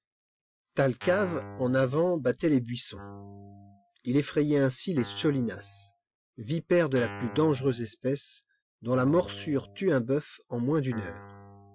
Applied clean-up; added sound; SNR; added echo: classical method Wiener filter.